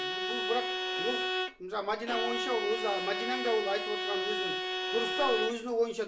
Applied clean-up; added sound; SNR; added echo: none; Bowed string instrument; 1 dB; reverberation time 0.4 s.